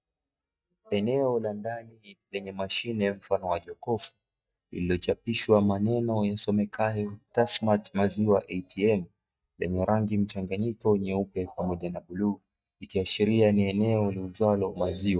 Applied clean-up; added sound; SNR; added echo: neural mask model DeepFilterNet 3.